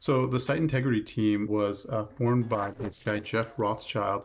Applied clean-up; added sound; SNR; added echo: neural separator model SepFormer DNS4.